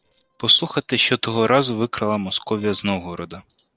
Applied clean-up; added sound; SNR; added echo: neural separator model SepFormer DNS4.